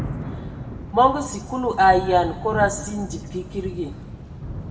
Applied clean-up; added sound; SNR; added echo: none; Thunder / Rain; 9 dB; reverberation time 1.1 s.